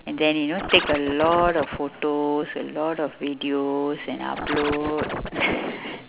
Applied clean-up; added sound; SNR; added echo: none; Scratching (performance technique); 6 dB; none.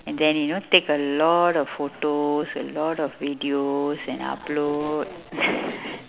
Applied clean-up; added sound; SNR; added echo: none; none; none; none.